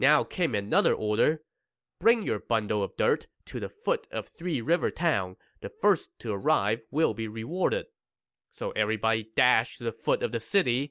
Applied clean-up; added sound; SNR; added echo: none; none; none; none.